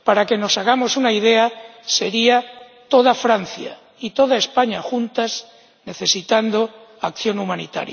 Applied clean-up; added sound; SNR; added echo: none; none; none; none.